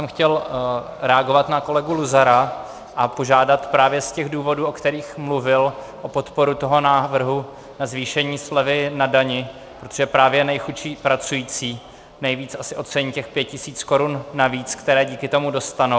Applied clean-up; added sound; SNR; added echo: none; none; none; none.